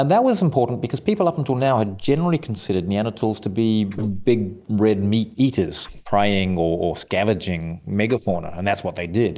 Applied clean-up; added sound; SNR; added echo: neural mask model Resemble Enhance denoiser.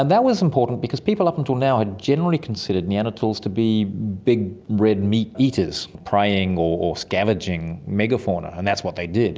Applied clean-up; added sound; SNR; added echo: none; none; none; none.